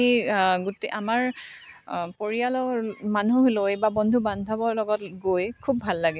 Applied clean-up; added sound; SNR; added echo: none; none; none; none.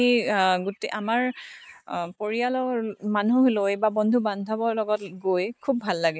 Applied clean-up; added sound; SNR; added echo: neural mask model Resemble Enhance denoiser.